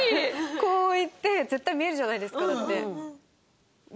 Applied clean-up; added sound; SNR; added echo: none; none; none; none.